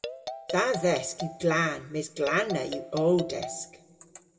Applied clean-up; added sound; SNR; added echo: none; Marimba, xylophone; 10 dB; reverberation time 0.7 s.